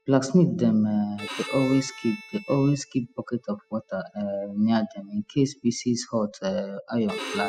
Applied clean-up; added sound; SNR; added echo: classical method spectral subtraction.